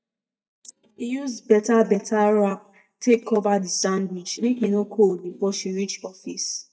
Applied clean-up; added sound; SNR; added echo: neural mask model DeepFilterNet 3.